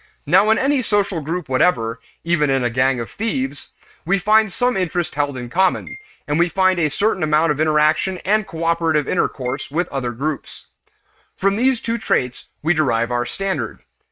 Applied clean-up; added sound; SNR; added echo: neural mask model RNNoise.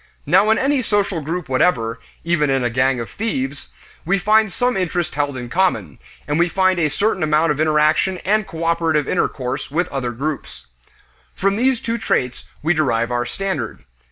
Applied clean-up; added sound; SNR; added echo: none; none; none; none.